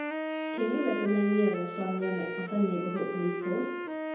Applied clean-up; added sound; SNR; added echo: none; Wind instrument, woodwind instrument; 5 dB; reverberation time 2.2 s.